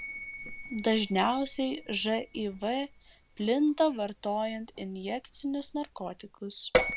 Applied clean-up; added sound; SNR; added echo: none; Bell; 7 dB; none.